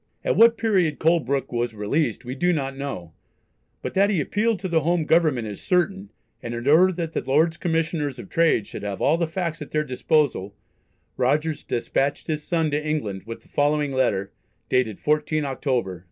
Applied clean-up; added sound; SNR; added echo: none; none; none; none.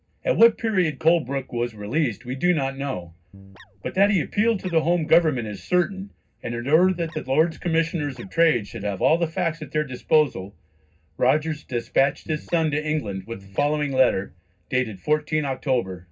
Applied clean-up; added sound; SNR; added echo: none; Guitar; 20 dB; reverberation time 0.4 s.